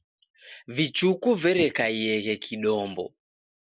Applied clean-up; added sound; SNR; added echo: none; none; none; none.